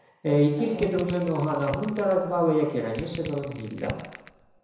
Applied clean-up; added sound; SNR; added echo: none; Crushing; 15 dB; reverberation time 1.0 s.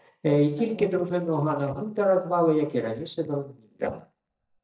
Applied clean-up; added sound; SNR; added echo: neural mask model DeepFilterNet 3.